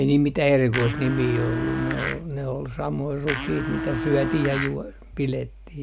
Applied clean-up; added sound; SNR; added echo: none; Domestic sounds, home sounds + Cricket; 3 dB; none.